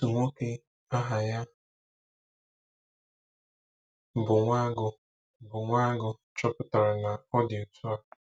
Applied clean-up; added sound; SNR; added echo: none; none; none; none.